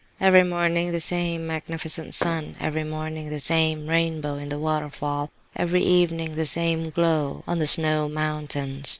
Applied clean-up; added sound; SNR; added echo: none; Fireworks; 15 dB; none.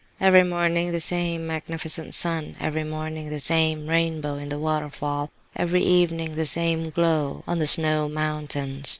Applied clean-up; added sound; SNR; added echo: none; none; none; none.